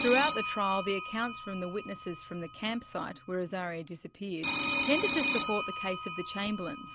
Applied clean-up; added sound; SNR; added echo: none; Telephone; -3 dB; none.